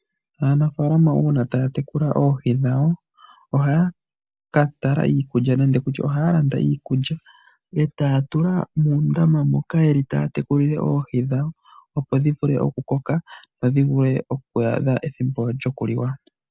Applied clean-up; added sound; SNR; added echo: none; none; none; none.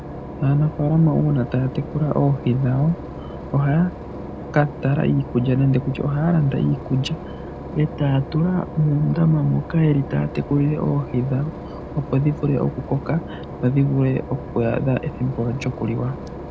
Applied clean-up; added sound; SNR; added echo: none; Engine / Boat, Water vehicle; 12 dB; none.